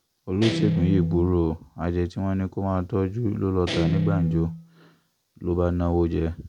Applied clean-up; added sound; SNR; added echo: none; Guitar; 5 dB; none.